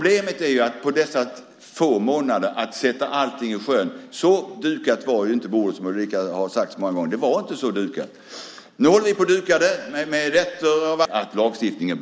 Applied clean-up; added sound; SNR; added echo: none; none; none; none.